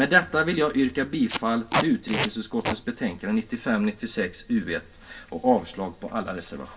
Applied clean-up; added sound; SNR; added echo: none; Packing tape, duct tape; 4 dB; reverberation time 0.2 s.